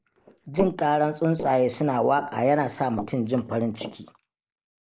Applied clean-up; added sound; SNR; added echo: neural mask model Resemble Enhance denoiser.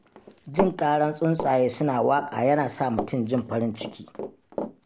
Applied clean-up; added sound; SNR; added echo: none; Run; 11 dB; none.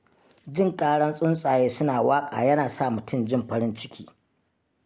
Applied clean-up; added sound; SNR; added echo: none; none; none; none.